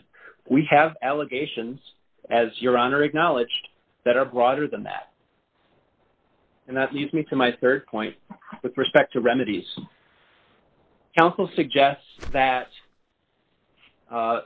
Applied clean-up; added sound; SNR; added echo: neural separator model SepFormer DNS4.